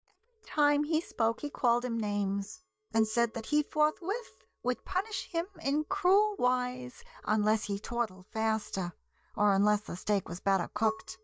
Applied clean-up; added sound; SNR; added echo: neural mask model DeepFilterNet 3.